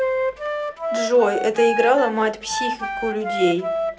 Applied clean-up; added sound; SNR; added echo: none; Wind instrument, woodwind instrument; 4 dB; reverberation time 0.2 s.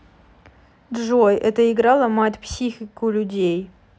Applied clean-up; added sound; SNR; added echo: none; none; none; none.